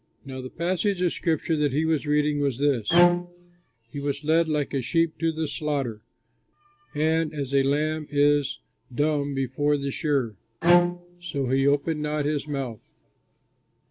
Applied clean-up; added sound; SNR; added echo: none; Bowed string instrument; -2 dB; none.